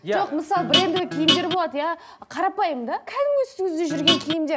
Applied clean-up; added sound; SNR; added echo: none; Guitar; -2 dB; none.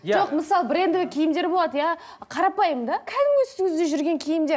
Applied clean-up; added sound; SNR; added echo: none; none; none; none.